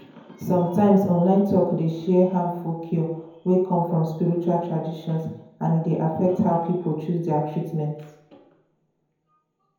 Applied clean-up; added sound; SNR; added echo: none; none; none; reverberation time 0.9 s.